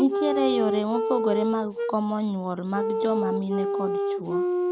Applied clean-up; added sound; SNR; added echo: none; Wind instrument, woodwind instrument; 0 dB; none.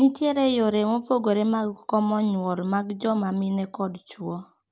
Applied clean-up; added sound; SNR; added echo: none; none; none; none.